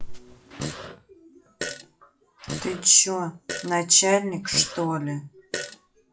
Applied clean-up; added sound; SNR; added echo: classical method WPE with log-MMSE.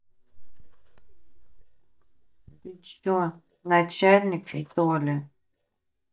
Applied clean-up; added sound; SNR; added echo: neural mask model DeepFilterNet 3.